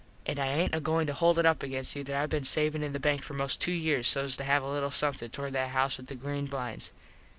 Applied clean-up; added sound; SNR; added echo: none; none; none; none.